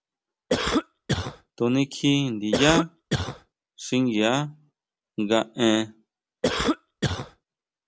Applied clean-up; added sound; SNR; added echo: none; Cough; 0 dB; none.